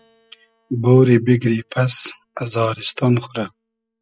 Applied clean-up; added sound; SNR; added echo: classical method spectral subtraction.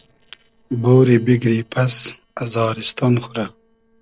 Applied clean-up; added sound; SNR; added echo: neural separator model SepFormer DNS4.